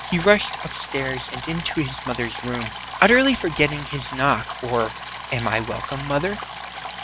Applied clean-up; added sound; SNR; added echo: none; Stream; 10 dB; none.